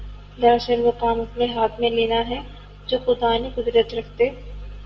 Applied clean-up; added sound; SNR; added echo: none; none; none; reverberation time 0.5 s.